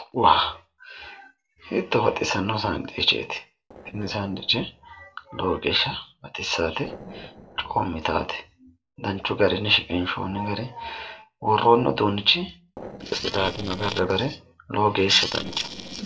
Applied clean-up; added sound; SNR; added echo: neural separator model SepFormer DNS4.